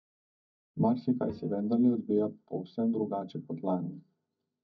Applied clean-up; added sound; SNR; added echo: neural mask model DeepFilterNet 3.